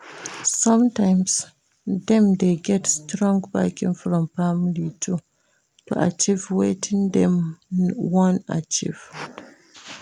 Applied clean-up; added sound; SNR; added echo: none; none; none; none.